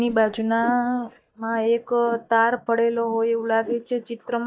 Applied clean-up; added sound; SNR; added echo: neural mask model DeepFilterNet 3.